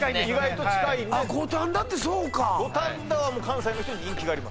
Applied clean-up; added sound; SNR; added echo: none; Writing; 14 dB; none.